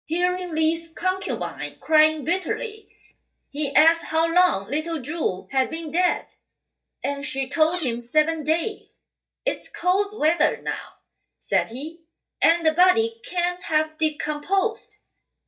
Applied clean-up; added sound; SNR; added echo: neural mask model DeepFilterNet 3.